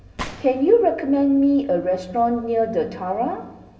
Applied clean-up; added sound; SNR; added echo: none; Gunshot, gunfire; 18 dB; reverberation time 1.1 s.